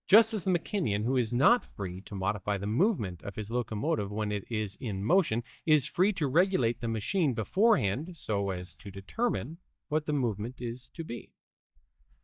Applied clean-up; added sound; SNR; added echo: neural mask model DeepFilterNet 3.